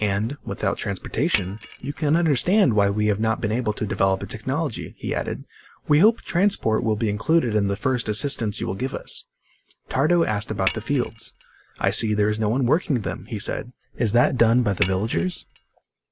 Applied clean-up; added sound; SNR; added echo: none; Shatter; 11 dB; none.